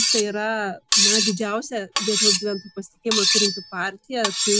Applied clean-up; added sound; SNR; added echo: none; Cutlery, silverware; -3 dB; none.